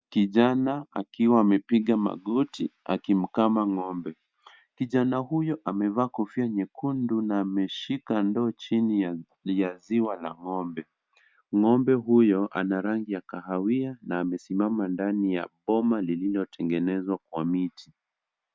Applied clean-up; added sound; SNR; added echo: none; none; none; none.